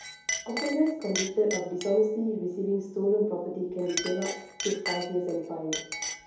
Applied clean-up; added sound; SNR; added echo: none; Chink, clink; 8 dB; reverberation time 0.8 s.